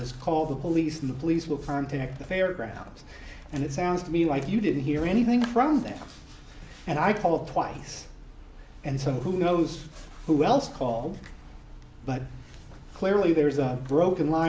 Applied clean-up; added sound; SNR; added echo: none; none; none; none.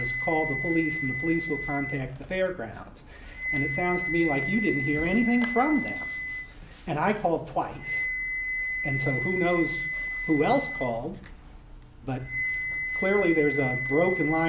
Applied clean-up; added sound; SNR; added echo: none; Wind instrument, woodwind instrument; 4 dB; none.